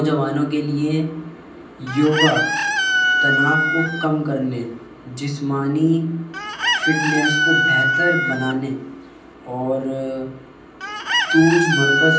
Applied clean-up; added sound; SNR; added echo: none; Chicken, rooster; 1 dB; reverberation time 0.6 s.